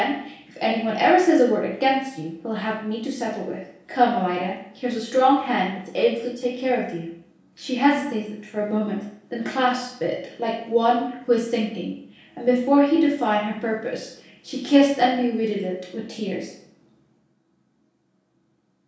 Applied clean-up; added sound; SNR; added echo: none; none; none; reverberation time 0.6 s.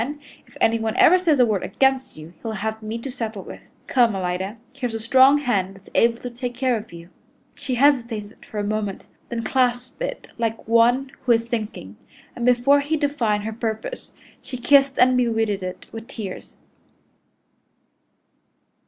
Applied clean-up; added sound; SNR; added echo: none; none; none; none.